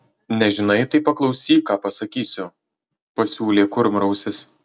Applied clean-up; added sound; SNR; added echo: none; none; none; none.